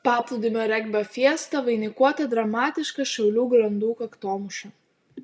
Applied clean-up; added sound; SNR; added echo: none; none; none; none.